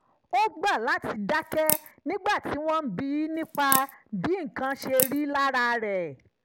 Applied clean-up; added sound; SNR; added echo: none; Crack / Crackle; 3 dB; none.